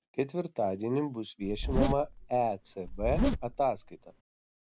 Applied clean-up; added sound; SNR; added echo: none; Zipper (clothing); 0 dB; none.